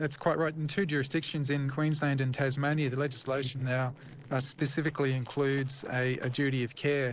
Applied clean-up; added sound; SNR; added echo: neural separator model SepFormer DNS4.